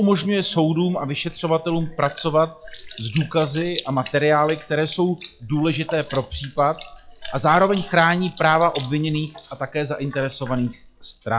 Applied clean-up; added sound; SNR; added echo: classical method log-MMSE.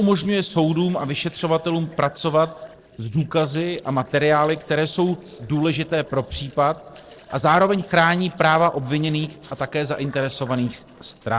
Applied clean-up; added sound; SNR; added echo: neural separator model SepFormer DNS4.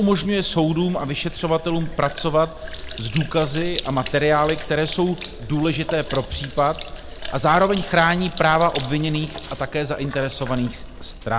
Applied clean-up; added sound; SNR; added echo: none; Sink (filling or washing); 11 dB; none.